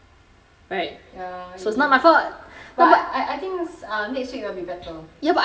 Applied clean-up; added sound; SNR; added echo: none; none; none; reverberation time 2.8 s.